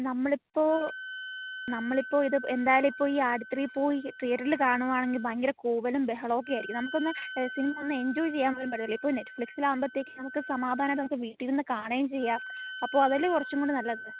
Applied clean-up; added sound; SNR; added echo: none; Wind instrument, woodwind instrument; 13 dB; none.